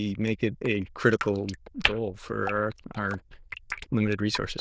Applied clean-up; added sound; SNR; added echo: neural diffusion model UNIVERSE++.